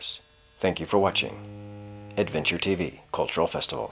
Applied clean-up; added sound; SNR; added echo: none; Bowed string instrument; 18 dB; none.